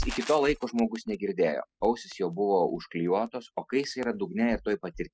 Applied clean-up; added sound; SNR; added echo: classical method spectral subtraction.